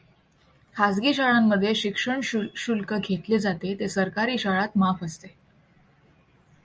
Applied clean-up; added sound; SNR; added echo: none; none; none; none.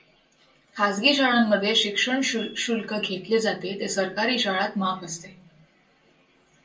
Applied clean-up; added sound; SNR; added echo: none; none; none; reverberation time 0.2 s.